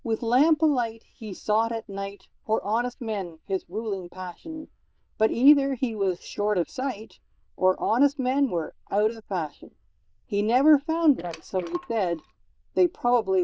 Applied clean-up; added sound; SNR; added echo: neural diffusion model UNIVERSE++.